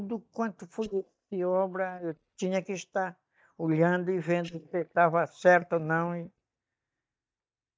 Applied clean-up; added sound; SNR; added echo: neural mask model DeepFilterNet 3.